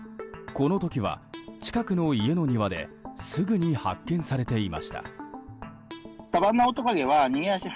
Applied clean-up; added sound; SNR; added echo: none; none; none; none.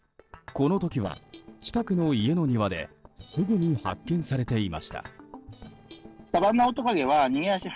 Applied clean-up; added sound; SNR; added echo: neural separator model SepFormer DNS4.